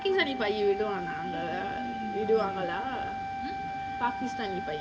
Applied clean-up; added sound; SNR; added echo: none; Wind instrument, woodwind instrument; 4 dB; reverberation time 1.5 s.